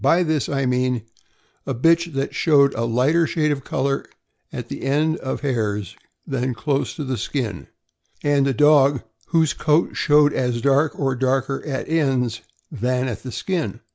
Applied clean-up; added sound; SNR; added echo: none; none; none; none.